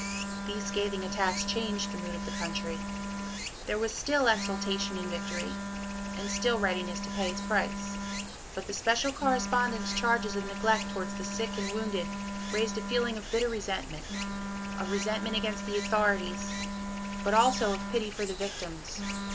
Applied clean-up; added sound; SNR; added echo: none; Wind instrument, woodwind instrument + Stream; 3 dB; none.